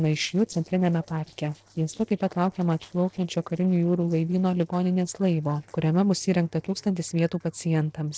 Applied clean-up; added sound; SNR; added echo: neural separator model SepFormer DNS4.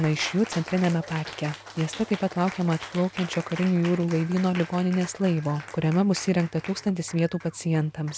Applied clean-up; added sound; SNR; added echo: none; Cheering; 15 dB; none.